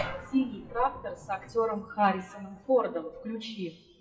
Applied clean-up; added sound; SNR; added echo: classical method WPE with log-MMSE.